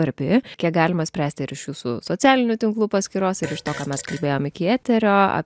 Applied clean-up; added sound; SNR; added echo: none; Fart; 17 dB; none.